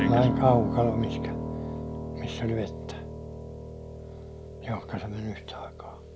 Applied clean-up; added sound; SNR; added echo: none; Piano; 2 dB; none.